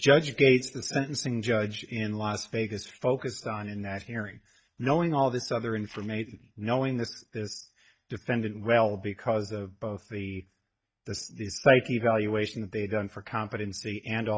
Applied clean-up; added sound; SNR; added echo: neural mask model DeepFilterNet 3.